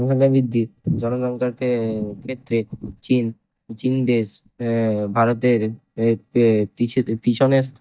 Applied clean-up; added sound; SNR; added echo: neural mask model DeepFilterNet 3.